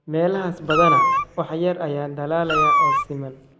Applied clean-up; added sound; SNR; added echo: none; Meow; -2 dB; none.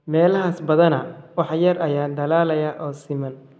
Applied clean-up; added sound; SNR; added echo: none; none; none; none.